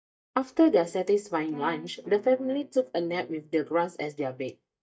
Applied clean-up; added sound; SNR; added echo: neural mask model DeepFilterNet 3.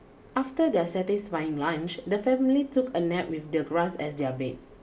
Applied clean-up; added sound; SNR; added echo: none; none; none; none.